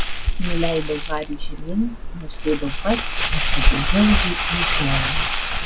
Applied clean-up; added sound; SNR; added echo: none; Crumpling, crinkling; -4 dB; none.